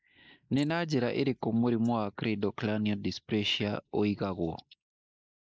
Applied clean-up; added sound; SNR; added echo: neural mask model Resemble Enhance denoiser.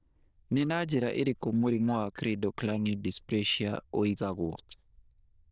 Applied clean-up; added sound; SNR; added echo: neural diffusion model UNIVERSE++.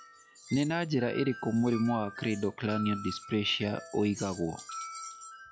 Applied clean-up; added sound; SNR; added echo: classical method log-MMSE.